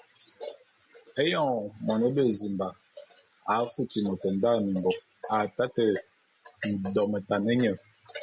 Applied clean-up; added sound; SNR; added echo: none; none; none; none.